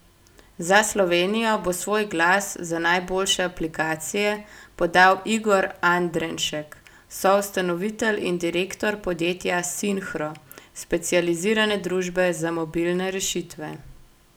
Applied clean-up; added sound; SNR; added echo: none; none; none; none.